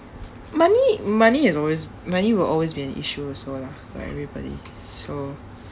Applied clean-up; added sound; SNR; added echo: none; none; none; none.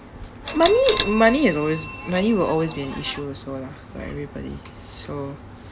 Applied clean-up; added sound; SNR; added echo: none; Bell; 11 dB; none.